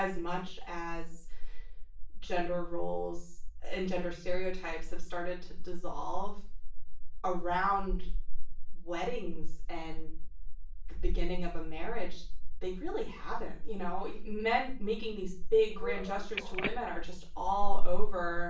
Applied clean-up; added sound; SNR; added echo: none; Telephone; 12 dB; reverberation time 0.3 s.